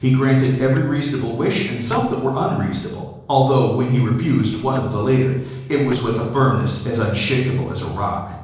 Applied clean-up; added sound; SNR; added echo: neural separator model SepFormer DNS4.